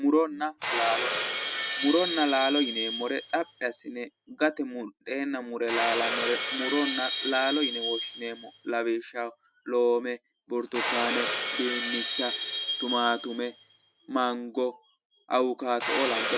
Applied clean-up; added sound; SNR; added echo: none; Shatter; 1 dB; none.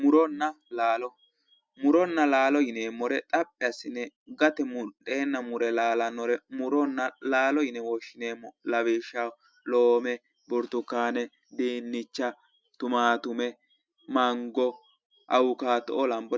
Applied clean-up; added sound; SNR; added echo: none; none; none; none.